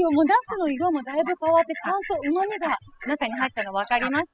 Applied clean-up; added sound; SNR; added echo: classical method spectral subtraction.